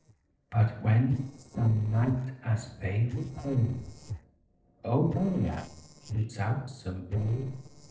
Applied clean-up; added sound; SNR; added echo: neural separator model SepFormer DNS4.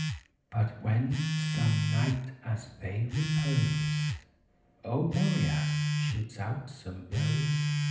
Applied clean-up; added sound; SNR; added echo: none; Telephone; -1 dB; reverberation time 0.8 s.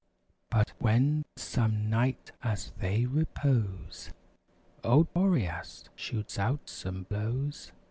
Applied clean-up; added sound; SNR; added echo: none; none; none; none.